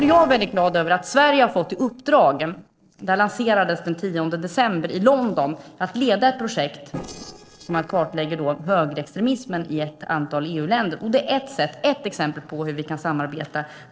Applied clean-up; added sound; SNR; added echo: neural separator model SepFormer DNS4.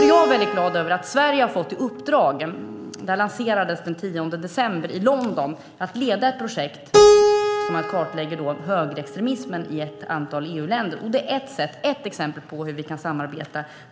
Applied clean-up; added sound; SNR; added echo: none; Keyboard (musical); 1 dB; none.